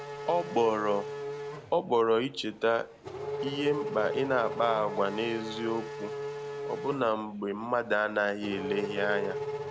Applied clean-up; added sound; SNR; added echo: none; Race car, auto racing / Accelerating, revving, vroom; 7 dB; none.